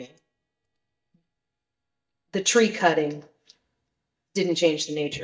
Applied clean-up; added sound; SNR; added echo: neural mask model DeepFilterNet 3.